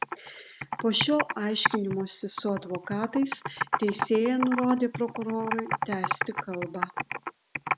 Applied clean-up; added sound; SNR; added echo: none; Computer keyboard; 4 dB; none.